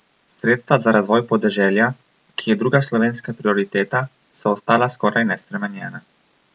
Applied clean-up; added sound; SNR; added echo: none; none; none; none.